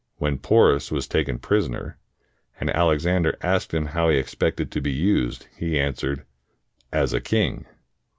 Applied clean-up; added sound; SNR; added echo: none; none; none; none.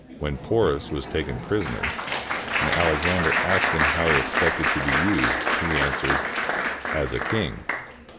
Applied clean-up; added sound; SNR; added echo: none; Applause; -2 dB; none.